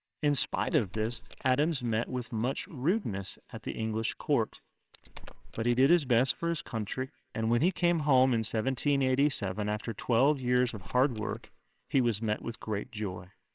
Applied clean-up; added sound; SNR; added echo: neural separator model SepFormer WHAMR!.